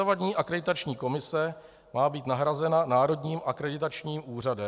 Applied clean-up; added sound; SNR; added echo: none; none; none; none.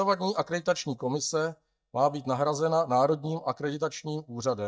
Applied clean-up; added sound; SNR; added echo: neural mask model DeepFilterNet 3.